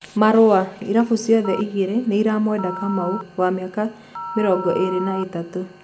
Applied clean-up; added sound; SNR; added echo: none; Telephone; 13 dB; none.